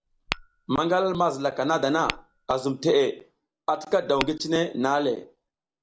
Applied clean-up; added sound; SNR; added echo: none; Tap / Glass; 15 dB; none.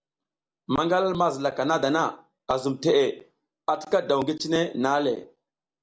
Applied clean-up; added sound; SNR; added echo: none; none; none; none.